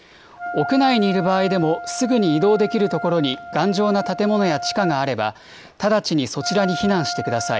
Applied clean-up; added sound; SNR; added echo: none; Wind instrument, woodwind instrument; 10 dB; none.